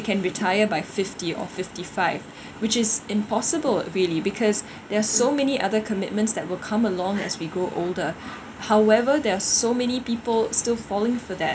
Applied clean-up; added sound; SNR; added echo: none; none; none; none.